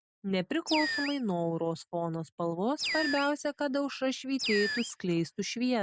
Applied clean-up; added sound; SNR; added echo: none; Animal; 6 dB; none.